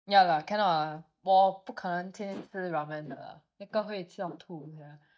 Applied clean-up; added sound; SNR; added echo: neural mask model DeepFilterNet 3.